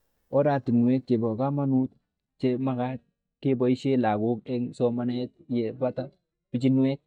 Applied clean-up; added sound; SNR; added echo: neural mask model DeepFilterNet 3.